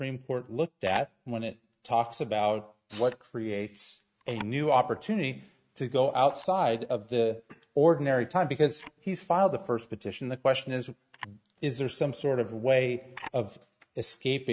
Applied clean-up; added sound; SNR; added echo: neural mask model RNNoise.